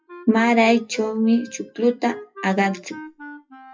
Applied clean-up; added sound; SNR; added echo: classical method WPE with log-MMSE.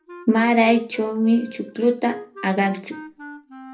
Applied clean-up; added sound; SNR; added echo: none; Wind instrument, woodwind instrument; 18 dB; reverberation time 0.3 s.